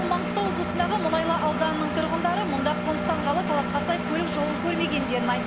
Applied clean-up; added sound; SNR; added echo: none; Engine; 1 dB; none.